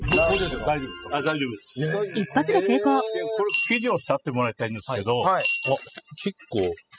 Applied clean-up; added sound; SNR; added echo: classical method spectral subtraction.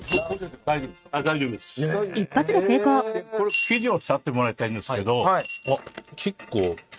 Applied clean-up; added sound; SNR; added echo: neural mask model RNNoise.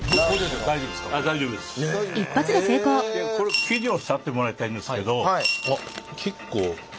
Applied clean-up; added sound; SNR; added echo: none; Coin (dropping) / Glass; 5 dB; none.